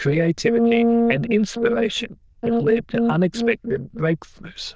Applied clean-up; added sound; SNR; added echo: neural diffusion model UNIVERSE++.